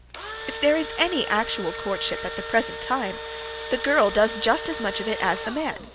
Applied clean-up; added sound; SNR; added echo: none; Engine / Drill; 8 dB; none.